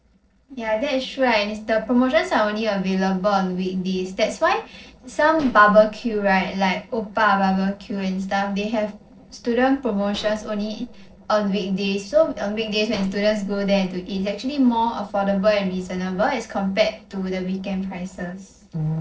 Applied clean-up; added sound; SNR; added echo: neural separator model SepFormer DNS4.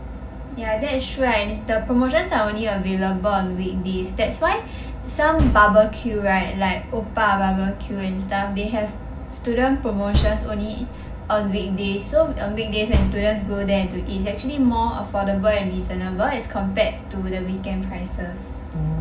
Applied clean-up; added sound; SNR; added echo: none; Bass drum; 2 dB; reverberation time 0.4 s.